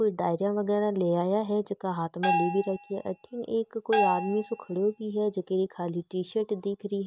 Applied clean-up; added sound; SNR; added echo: none; Bell; 4 dB; none.